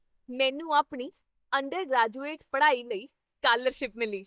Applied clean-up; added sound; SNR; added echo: neural mask model DeepFilterNet 3.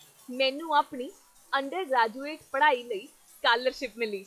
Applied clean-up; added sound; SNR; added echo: classical method log-MMSE.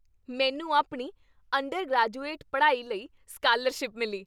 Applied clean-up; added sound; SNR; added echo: none; none; none; none.